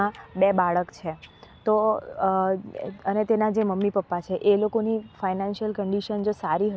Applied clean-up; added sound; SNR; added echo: none; none; none; none.